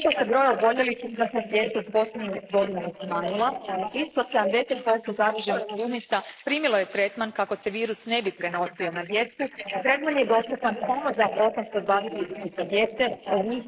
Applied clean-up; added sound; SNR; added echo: neural mask model Resemble Enhance denoiser.